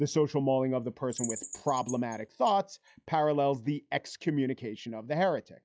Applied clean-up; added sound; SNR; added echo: classical method log-MMSE.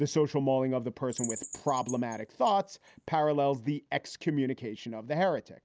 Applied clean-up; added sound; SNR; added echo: none; Bird vocalization, bird call, bird song; 13 dB; none.